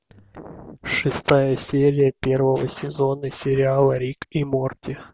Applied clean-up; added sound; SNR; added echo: none; none; none; none.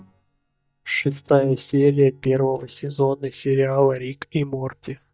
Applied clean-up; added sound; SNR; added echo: neural mask model DeepFilterNet 3.